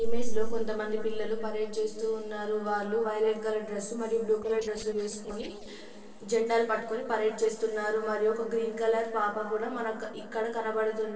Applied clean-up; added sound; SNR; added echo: neural separator model SepFormer DNS4.